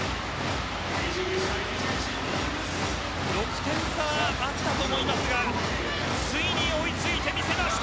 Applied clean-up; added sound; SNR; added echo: none; none; none; none.